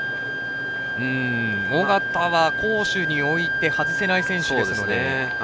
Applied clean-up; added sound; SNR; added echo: none; Wind instrument, woodwind instrument; 0 dB; none.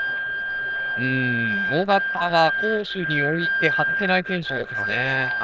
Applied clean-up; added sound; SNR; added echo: neural diffusion model UNIVERSE++.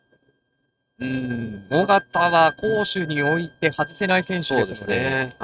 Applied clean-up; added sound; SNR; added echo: neural mask model RNNoise.